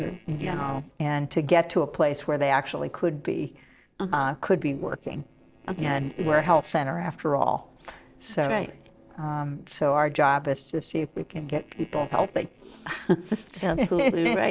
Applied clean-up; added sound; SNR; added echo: neural separator model SepFormer DNS4.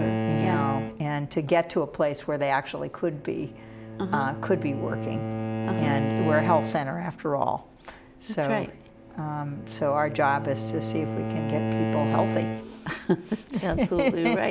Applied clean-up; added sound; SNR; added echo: none; Bowed string instrument; 4 dB; none.